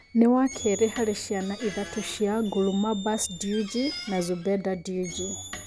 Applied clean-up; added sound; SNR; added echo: none; Squeak; 13 dB; none.